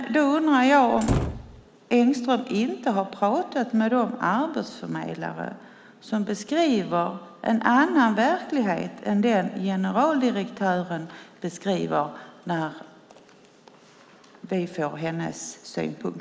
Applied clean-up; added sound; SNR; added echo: none; Slam; 4 dB; none.